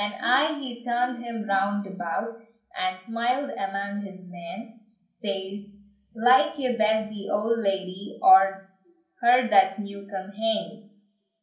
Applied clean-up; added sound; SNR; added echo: none; none; none; reverberation time 0.6 s.